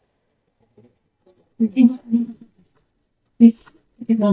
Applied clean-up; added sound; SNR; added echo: neural mask model DeepFilterNet 3.